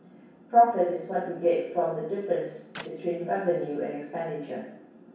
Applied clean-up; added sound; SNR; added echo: none; Clapping; 19 dB; reverberation time 0.7 s.